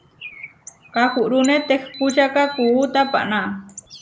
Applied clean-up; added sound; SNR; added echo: none; Bird + Alarm; 17 dB; none.